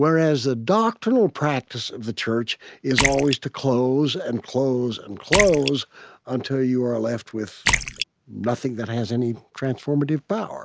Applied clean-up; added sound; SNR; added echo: none; Splash, splatter; 6 dB; none.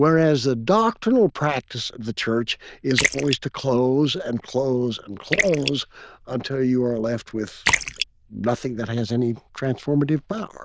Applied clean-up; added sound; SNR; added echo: neural diffusion model UNIVERSE++.